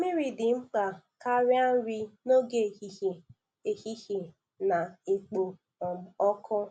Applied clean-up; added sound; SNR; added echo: none; none; none; none.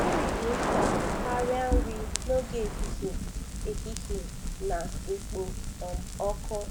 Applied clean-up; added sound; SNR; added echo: none; Crackle; -3 dB; none.